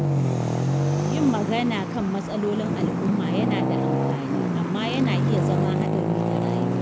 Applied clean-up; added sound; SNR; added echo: none; Traffic noise, roadway noise; -4 dB; none.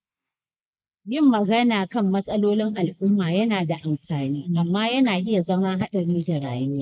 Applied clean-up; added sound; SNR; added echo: neural mask model Resemble Enhance denoiser.